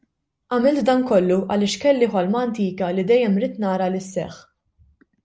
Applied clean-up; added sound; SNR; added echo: none; none; none; none.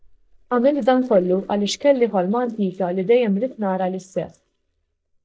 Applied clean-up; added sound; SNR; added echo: neural mask model DeepFilterNet 3.